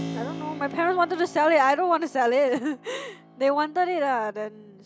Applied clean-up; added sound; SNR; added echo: none; Keyboard (musical); 16 dB; none.